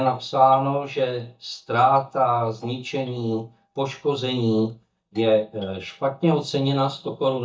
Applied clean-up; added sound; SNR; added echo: neural mask model DeepFilterNet 3.